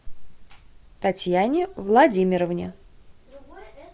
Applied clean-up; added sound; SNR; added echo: none; none; none; none.